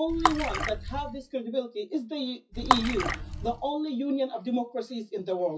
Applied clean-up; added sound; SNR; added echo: classical method WPE with log-MMSE.